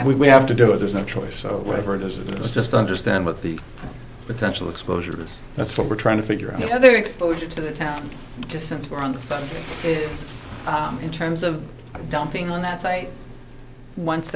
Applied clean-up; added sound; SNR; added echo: none; none; none; none.